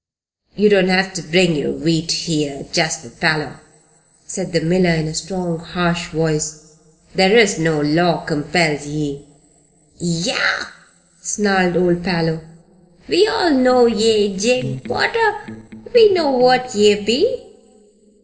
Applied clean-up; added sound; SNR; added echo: neural separator model SepFormer DNS4.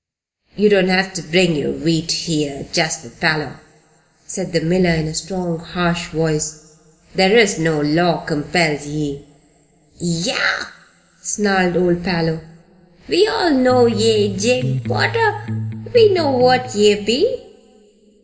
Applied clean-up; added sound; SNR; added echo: none; Electric guitar; 8 dB; reverberation time 2.1 s.